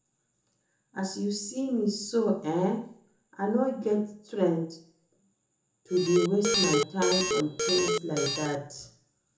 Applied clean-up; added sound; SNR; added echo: none; Alarm; 0 dB; reverberation time 0.5 s.